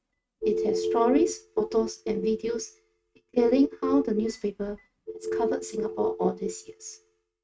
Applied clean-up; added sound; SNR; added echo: neural mask model RNNoise.